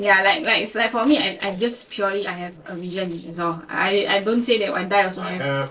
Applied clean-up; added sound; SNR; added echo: neural separator model SepFormer DNS4.